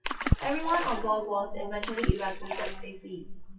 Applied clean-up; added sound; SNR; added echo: classical method WPE with log-MMSE.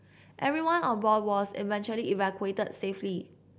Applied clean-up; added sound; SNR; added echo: none; none; none; none.